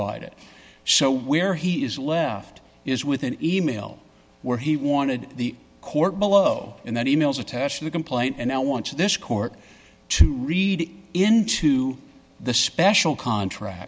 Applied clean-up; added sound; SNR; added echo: none; none; none; none.